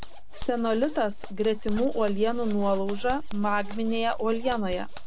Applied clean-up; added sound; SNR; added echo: none; Zipper (clothing); 3 dB; none.